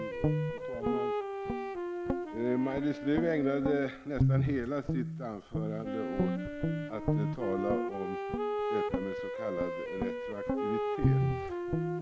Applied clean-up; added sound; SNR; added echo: none; Wind instrument, woodwind instrument + Guitar; -3 dB; none.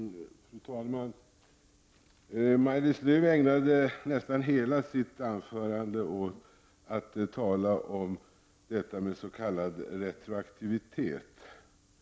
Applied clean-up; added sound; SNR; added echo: none; none; none; none.